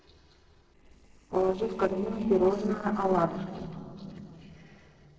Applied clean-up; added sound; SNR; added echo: neural separator model SepFormer DNS4.